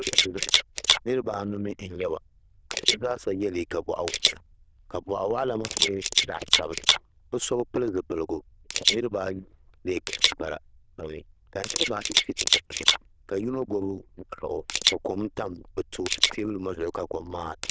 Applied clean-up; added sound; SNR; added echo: neural diffusion model UNIVERSE++.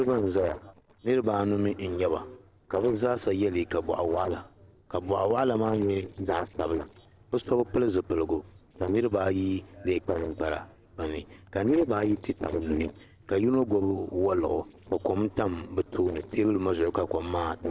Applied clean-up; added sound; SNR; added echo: neural separator model SepFormer DNS4.